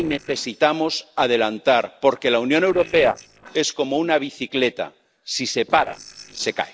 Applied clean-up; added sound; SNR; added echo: neural separator model SepFormer DNS4.